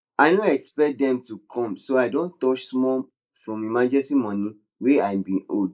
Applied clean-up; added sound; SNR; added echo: neural mask model Resemble Enhance denoiser.